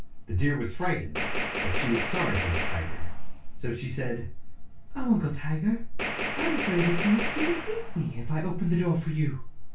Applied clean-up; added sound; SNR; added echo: none; Gunshot, gunfire; 6 dB; reverberation time 0.2 s.